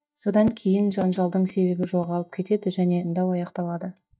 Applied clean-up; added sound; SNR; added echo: neural mask model DeepFilterNet 3.